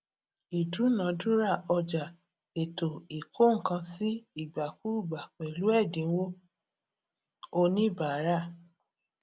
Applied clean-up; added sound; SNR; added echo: none; none; none; none.